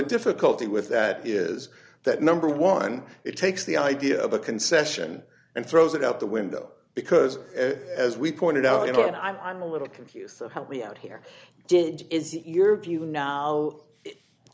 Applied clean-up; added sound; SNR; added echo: none; none; none; none.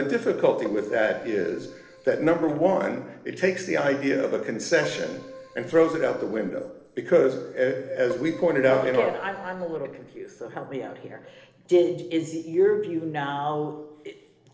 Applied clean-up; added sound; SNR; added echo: neural separator model SepFormer DNS4.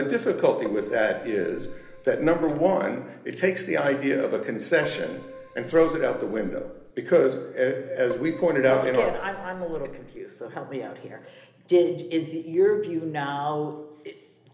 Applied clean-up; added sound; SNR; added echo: none; Keyboard (musical); 14 dB; reverberation time 1.1 s.